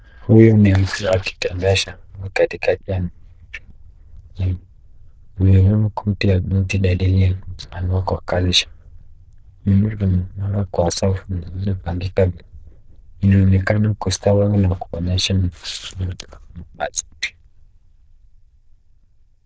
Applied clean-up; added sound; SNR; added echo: neural diffusion model UNIVERSE++.